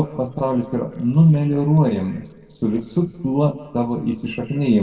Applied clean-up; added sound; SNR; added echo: neural separator model SepFormer DNS4.